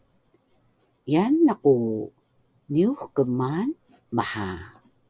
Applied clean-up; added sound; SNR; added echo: none; none; none; none.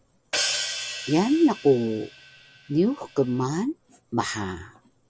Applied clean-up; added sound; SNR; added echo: none; Hi-hat; 7 dB; none.